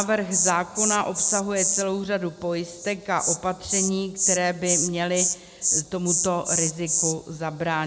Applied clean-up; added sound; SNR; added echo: none; Insect; 0 dB; none.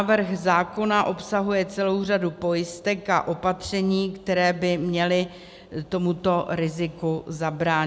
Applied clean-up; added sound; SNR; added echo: none; none; none; none.